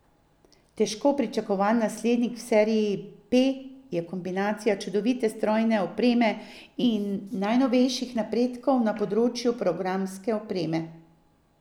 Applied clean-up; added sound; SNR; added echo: none; none; none; none.